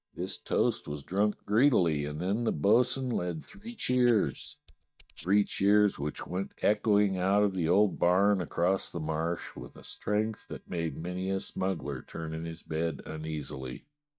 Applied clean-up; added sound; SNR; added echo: neural mask model DeepFilterNet 3.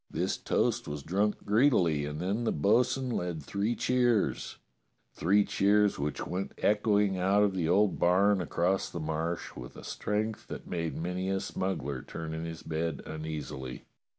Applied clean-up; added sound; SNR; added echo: none; none; none; none.